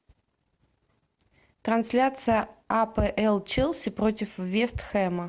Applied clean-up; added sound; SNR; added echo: none; none; none; none.